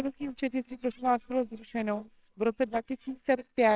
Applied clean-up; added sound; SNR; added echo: neural separator model SepFormer WHAMR!.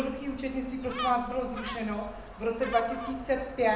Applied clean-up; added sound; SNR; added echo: none; Gull, seagull; 10 dB; reverberation time 0.7 s.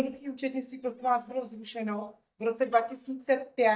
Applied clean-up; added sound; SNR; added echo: neural mask model DeepFilterNet 3.